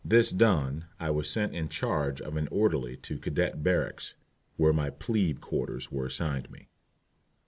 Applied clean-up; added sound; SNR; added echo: none; none; none; none.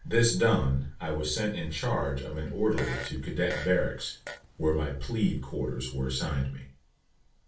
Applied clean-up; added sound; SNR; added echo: none; Fart; 12 dB; reverberation time 0.3 s.